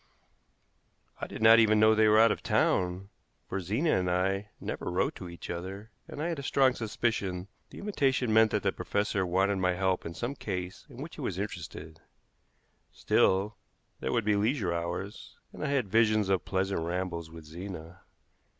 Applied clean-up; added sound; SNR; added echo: none; none; none; none.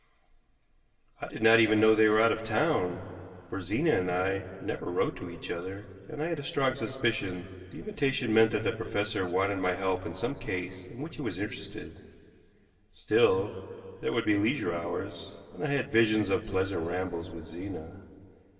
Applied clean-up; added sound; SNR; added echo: none; none; none; reverberation time 2.4 s.